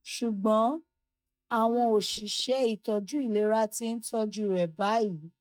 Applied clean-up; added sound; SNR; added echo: neural mask model DeepFilterNet 3.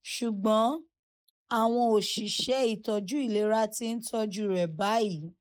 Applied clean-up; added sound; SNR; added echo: neural mask model Resemble Enhance denoiser.